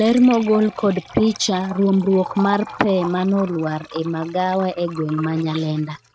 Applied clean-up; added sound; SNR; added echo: neural mask model RNNoise.